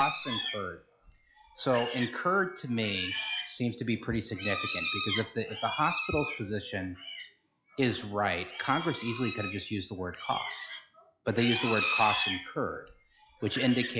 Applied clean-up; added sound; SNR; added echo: classical method log-MMSE.